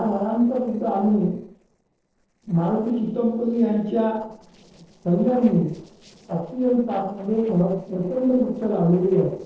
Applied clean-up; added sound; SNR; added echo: neural separator model SepFormer DNS4.